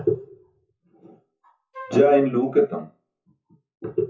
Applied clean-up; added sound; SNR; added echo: classical method WPE with log-MMSE.